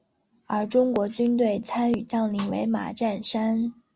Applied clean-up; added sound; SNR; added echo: none; Snare drum; 19 dB; none.